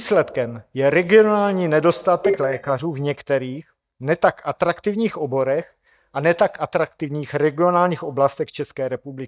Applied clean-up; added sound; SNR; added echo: neural mask model DeepFilterNet 3.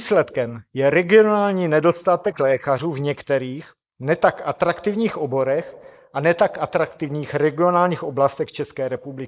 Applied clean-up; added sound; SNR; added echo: neural mask model Resemble Enhance denoiser.